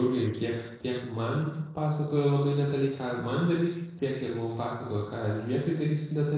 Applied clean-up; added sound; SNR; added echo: neural separator model SepFormer DNS4.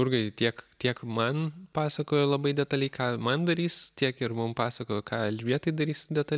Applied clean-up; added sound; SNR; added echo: none; none; none; none.